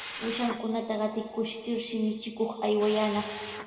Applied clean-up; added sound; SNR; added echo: none; Drill; 14 dB; reverberation time 2.1 s.